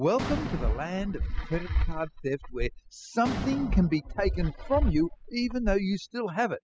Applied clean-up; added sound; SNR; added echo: classical method spectral subtraction.